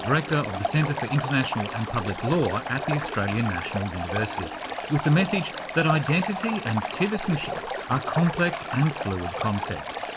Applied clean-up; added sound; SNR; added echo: none; Stream; 6 dB; reverberation time 0.7 s.